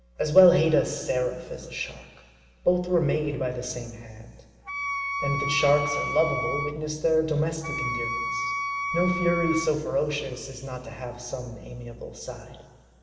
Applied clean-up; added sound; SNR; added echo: none; Wind instrument, woodwind instrument; 4 dB; reverberation time 2.1 s.